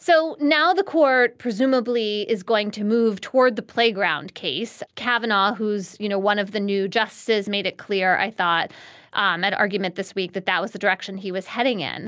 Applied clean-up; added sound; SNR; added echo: none; none; none; none.